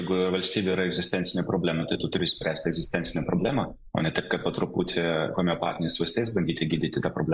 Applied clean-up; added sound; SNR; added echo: neural mask model Resemble Enhance denoiser.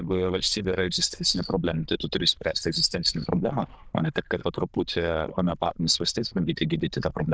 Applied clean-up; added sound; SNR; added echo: neural diffusion model UNIVERSE++.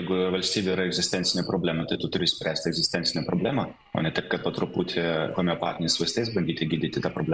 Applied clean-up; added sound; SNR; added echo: neural separator model SepFormer DNS4.